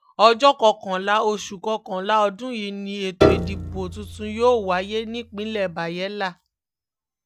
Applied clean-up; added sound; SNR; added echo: none; Piano; 2 dB; none.